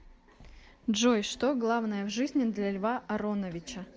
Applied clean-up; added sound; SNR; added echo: none; none; none; none.